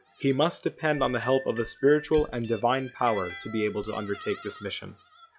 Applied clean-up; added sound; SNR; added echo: classical method log-MMSE.